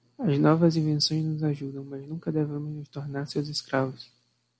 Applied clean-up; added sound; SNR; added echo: none; none; none; none.